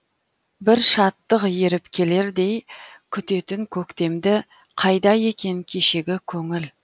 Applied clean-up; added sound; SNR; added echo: none; none; none; none.